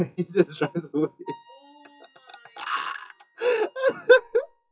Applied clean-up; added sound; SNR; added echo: classical method WPE with log-MMSE.